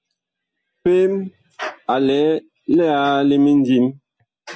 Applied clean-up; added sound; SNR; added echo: none; none; none; none.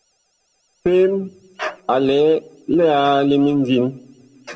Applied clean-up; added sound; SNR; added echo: neural separator model SepFormer DNS4.